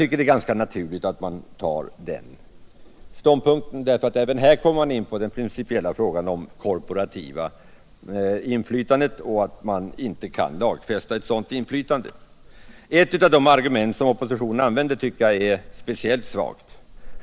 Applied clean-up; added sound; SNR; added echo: none; Squeak / Walk, footsteps; 18 dB; none.